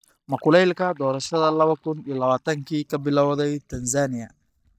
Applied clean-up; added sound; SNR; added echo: neural mask model DeepFilterNet 3.